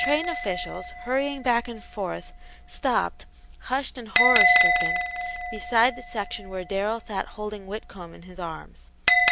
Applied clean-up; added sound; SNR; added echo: none; Bell; -2 dB; none.